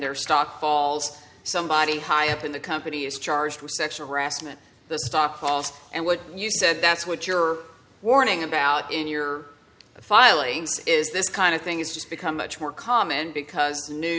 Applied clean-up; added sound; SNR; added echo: none; none; none; none.